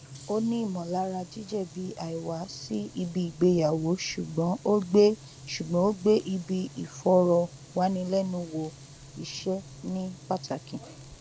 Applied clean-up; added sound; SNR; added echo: none; Frying (food); 19 dB; none.